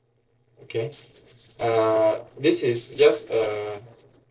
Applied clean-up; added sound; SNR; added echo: neural separator model SepFormer DNS4.